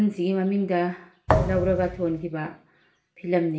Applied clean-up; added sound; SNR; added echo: none; Thump, thud; 1 dB; reverberation time 0.4 s.